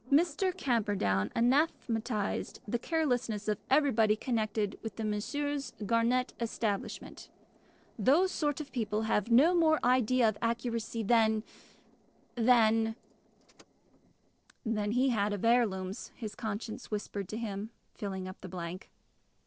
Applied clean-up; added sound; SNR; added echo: neural separator model SepFormer DNS4.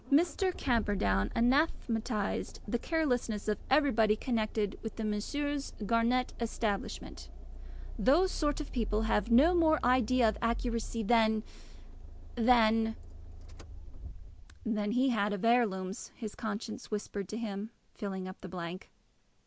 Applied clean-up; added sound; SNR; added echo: none; Accelerating, revving, vroom; 11 dB; none.